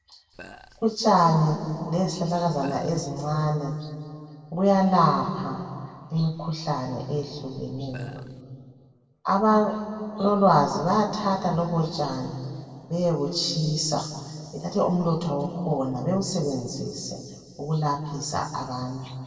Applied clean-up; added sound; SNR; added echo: none; Burping, eructation; 20 dB; reverberation time 2.2 s.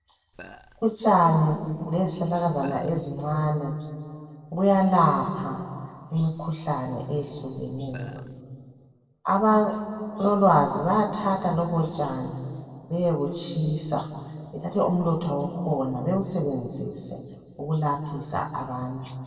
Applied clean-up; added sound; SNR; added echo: neural separator model SepFormer DNS4.